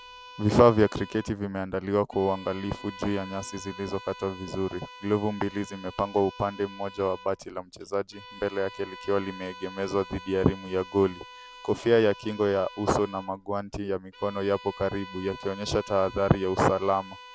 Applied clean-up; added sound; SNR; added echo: none; Bowed string instrument; 18 dB; none.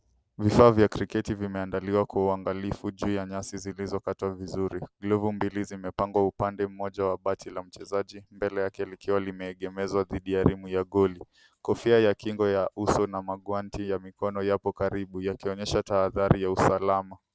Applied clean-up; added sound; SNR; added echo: none; none; none; none.